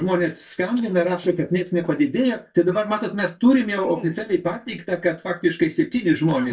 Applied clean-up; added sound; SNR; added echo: neural mask model DeepFilterNet 3.